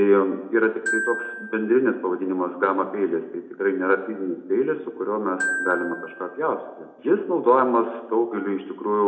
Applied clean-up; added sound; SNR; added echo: none; Glockenspiel; 11 dB; reverberation time 0.5 s.